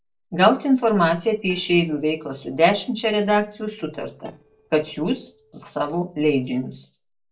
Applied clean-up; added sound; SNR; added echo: neural separator model SepFormer DNS4.